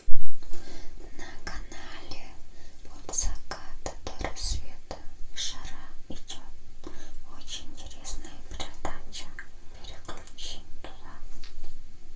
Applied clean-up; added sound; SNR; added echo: none; none; none; reverberation time 0.2 s.